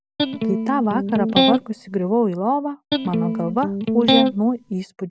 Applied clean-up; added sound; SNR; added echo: none; Electric guitar; -1 dB; none.